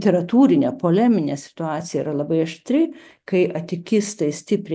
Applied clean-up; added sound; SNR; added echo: none; none; none; none.